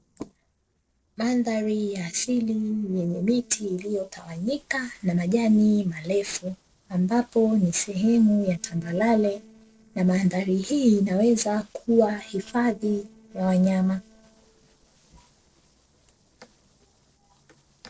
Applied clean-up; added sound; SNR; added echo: neural separator model SepFormer DNS4.